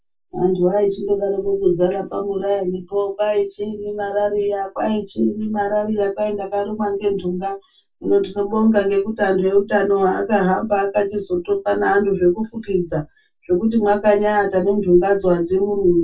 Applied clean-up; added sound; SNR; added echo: none; none; none; reverberation time 0.1 s.